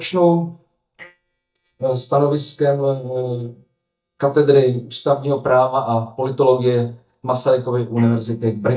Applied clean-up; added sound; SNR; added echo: neural mask model DeepFilterNet 3.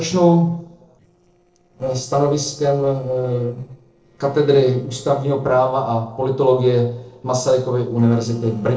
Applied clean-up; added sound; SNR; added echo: neural separator model SepFormer DNS4.